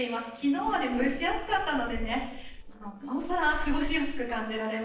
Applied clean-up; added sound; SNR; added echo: neural separator model SepFormer DNS4.